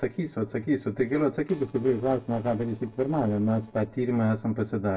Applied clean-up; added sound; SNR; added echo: neural separator model SepFormer DNS4.